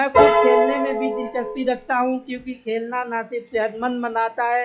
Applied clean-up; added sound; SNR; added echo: classical method log-MMSE.